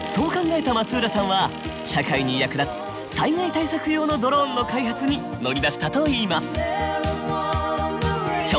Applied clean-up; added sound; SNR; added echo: none; none; none; none.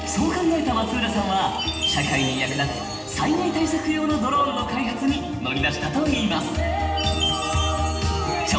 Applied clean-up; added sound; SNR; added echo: none; Chime; 11 dB; reverberation time 1.2 s.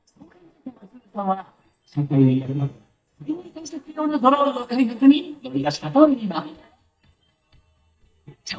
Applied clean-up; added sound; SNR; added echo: neural mask model DeepFilterNet 3.